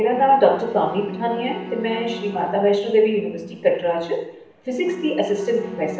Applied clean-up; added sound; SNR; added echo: none; Bowed string instrument; 16 dB; reverberation time 0.7 s.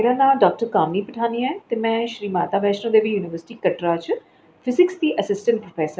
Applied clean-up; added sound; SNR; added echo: none; none; none; none.